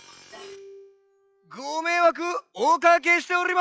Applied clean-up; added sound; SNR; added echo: classical method log-MMSE.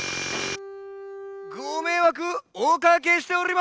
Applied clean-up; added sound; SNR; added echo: none; Bowed string instrument; 15 dB; none.